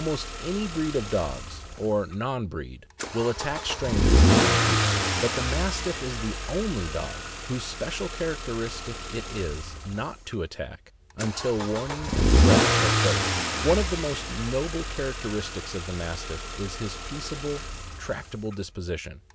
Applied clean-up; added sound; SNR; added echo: none; Engine starting / Accelerating, revving, vroom / Car; -3 dB; none.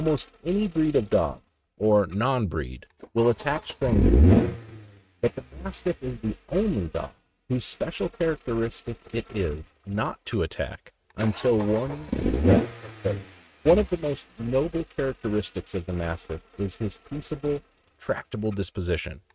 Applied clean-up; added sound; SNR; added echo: neural mask model RNNoise.